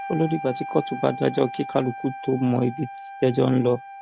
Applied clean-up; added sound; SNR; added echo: none; Wind instrument, woodwind instrument; 12 dB; none.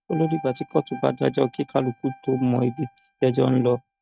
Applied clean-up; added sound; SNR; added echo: neural mask model RNNoise.